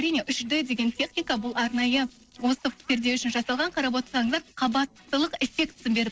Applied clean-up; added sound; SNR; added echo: neural separator model SepFormer DNS4.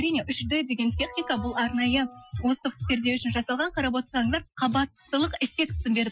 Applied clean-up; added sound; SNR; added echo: classical method Wiener filter.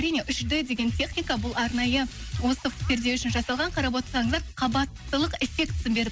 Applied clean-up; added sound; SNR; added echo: none; none; none; none.